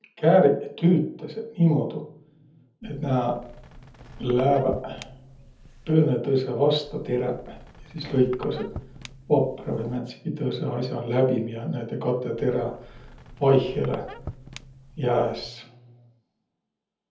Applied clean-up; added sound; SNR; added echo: none; Squeak; 17 dB; reverberation time 0.7 s.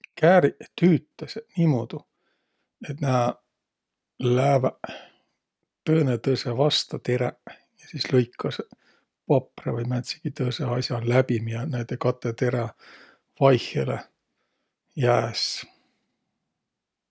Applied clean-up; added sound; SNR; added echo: none; none; none; none.